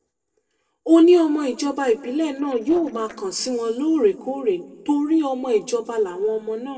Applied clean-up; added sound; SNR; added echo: neural separator model SepFormer DNS4.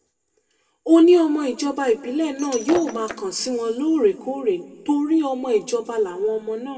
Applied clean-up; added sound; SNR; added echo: none; Shatter; 14 dB; reverberation time 1.3 s.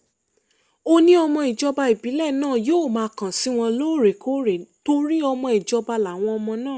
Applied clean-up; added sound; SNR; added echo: none; none; none; none.